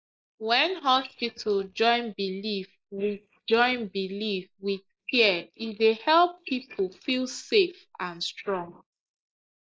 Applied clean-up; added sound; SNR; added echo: neural mask model Resemble Enhance denoiser.